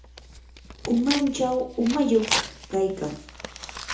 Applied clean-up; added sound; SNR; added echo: none; Tearing; 8 dB; reverberation time 0.7 s.